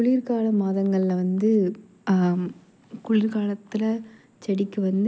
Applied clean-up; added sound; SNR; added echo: none; none; none; none.